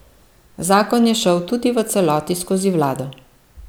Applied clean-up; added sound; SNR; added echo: none; none; none; none.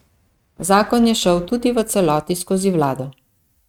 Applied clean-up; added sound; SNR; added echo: neural mask model RNNoise.